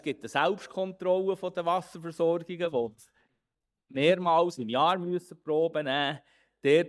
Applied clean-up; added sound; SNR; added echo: neural mask model DeepFilterNet 3.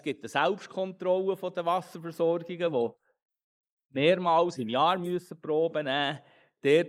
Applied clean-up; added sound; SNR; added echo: neural mask model Resemble Enhance denoiser.